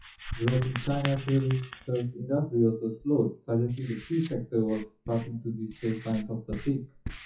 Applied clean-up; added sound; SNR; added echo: classical method WPE with log-MMSE.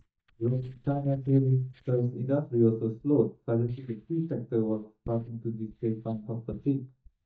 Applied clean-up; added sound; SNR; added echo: neural mask model DeepFilterNet 3.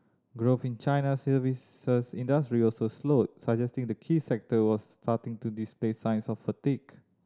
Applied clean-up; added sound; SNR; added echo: none; none; none; none.